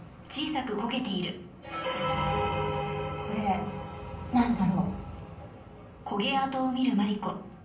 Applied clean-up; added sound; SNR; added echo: none; none; none; reverberation time 0.6 s.